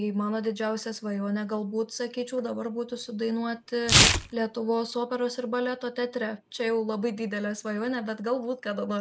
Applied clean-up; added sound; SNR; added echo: none; Tearing; -1 dB; none.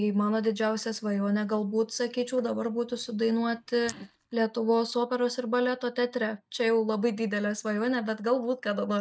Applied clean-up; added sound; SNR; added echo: neural mask model DeepFilterNet 3.